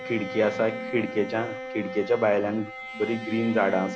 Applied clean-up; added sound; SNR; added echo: none; Bowed string instrument; 10 dB; none.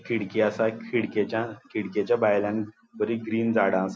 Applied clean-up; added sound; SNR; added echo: none; none; none; none.